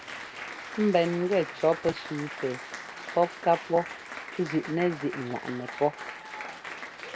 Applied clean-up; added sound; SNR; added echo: none; Applause; 11 dB; none.